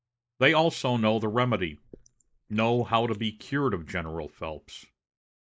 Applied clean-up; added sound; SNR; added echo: neural mask model Resemble Enhance denoiser.